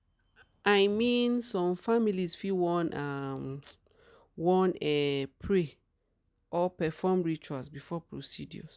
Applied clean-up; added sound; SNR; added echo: none; none; none; none.